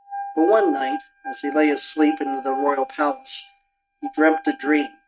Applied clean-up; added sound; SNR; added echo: neural mask model RNNoise.